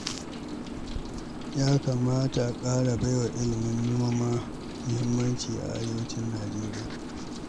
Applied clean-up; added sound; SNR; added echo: none; Rain; 7 dB; none.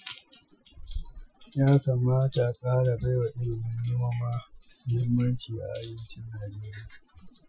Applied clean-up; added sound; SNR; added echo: classical method Wiener filter.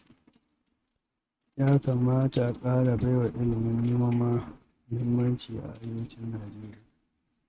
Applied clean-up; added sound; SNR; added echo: neural mask model RNNoise.